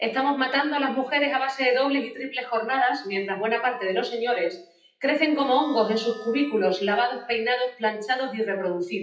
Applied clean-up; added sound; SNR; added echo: classical method WPE with log-MMSE.